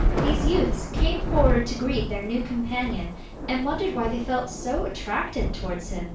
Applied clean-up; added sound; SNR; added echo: none; Thunder / Rain; -1 dB; reverberation time 0.3 s.